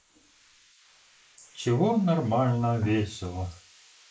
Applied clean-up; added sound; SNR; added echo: neural mask model Resemble Enhance denoiser.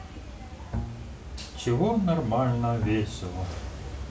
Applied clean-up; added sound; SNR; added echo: none; Bowed string instrument; 10 dB; none.